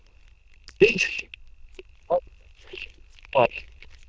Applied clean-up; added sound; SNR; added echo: neural diffusion model UNIVERSE++.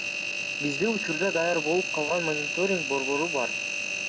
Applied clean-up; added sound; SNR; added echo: none; Engine; 1 dB; none.